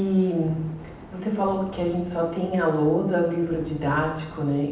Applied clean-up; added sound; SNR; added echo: none; Thunder; 19 dB; reverberation time 0.9 s.